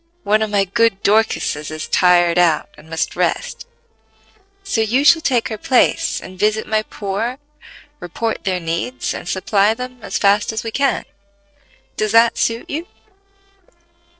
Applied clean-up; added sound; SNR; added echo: neural separator model SepFormer DNS4.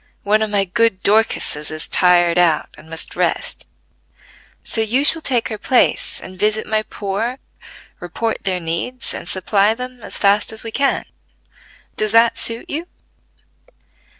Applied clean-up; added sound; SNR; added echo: none; none; none; none.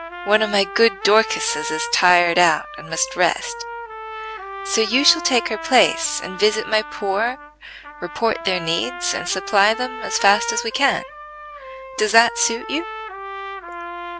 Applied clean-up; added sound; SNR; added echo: none; Trumpet; 11 dB; none.